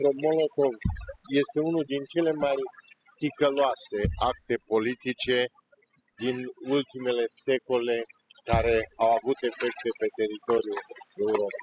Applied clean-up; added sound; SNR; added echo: classical method spectral subtraction.